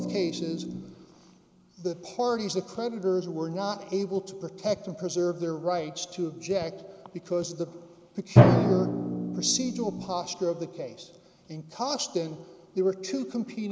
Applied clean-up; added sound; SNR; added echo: none; Drum; 0 dB; none.